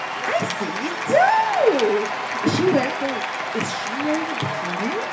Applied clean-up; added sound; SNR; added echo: none; Applause / Cheering; 4 dB; reverberation time 0.3 s.